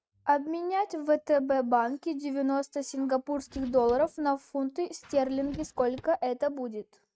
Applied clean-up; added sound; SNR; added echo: neural mask model RNNoise.